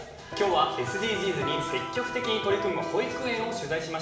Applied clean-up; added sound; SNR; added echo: none; Electric guitar; 5 dB; reverberation time 1.1 s.